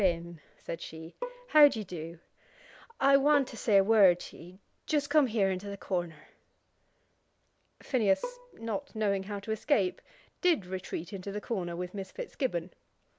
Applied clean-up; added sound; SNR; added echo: none; Bowed string instrument; 14 dB; none.